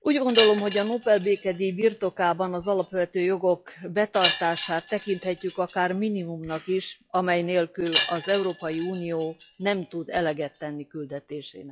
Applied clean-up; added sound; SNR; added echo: classical method log-MMSE.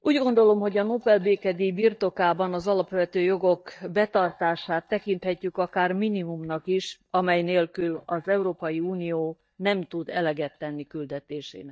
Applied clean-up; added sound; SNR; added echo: neural mask model DeepFilterNet 3.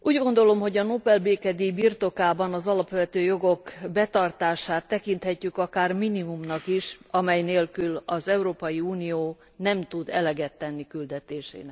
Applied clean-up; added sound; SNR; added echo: none; none; none; none.